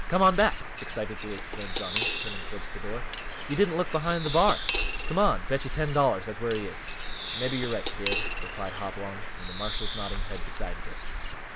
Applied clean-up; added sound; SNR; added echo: none; Bird + Cutlery, silverware / Dishes, pots, and pans; 0 dB; none.